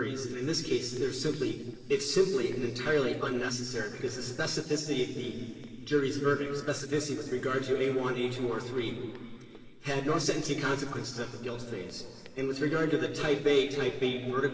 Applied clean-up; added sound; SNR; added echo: neural separator model SepFormer DNS4.